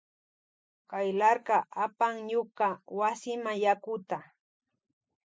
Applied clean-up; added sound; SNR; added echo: none; none; none; none.